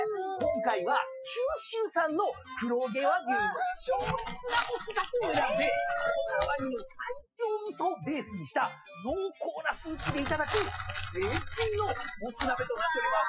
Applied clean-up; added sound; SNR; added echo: classical method Wiener filter.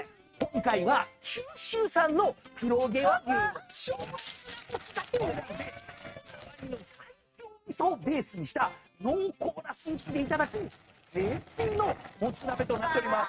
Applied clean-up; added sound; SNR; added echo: neural mask model RNNoise.